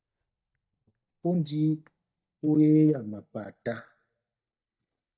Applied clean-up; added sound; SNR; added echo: neural mask model DeepFilterNet 3.